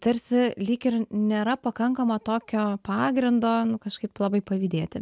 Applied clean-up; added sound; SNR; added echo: none; none; none; none.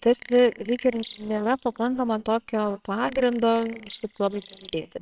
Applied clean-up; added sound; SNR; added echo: neural separator model SepFormer WHAMR!.